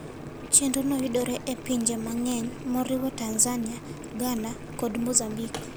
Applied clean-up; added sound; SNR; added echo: none; Boiling; 11 dB; none.